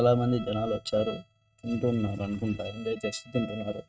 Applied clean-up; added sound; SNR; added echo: neural mask model RNNoise.